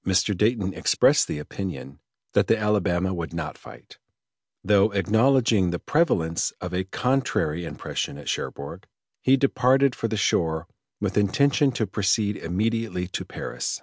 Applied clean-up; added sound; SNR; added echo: none; none; none; none.